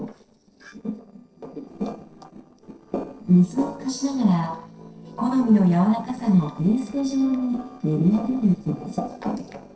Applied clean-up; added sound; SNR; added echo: neural separator model SepFormer DNS4.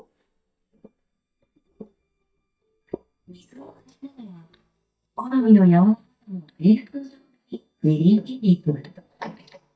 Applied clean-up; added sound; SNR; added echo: neural mask model DeepFilterNet 3.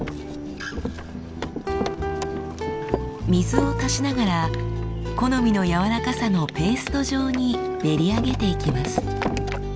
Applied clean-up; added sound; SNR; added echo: none; none; none; none.